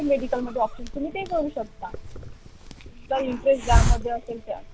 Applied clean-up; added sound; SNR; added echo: none; Hiss; 0 dB; none.